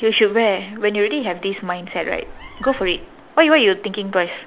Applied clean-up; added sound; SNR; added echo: none; Meow; 17 dB; none.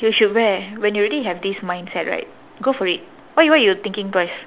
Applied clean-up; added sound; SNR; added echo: none; none; none; none.